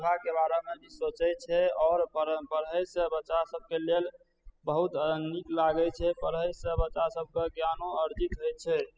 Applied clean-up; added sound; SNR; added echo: classical method spectral subtraction.